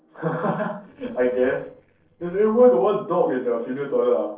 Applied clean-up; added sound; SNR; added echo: neural separator model SepFormer DNS4.